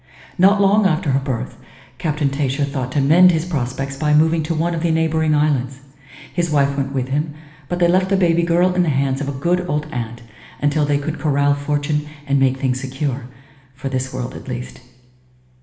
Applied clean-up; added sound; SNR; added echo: none; none; none; reverberation time 1.1 s.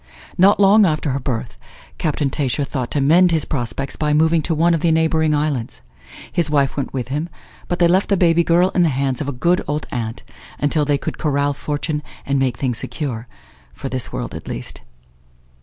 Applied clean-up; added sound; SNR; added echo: none; none; none; none.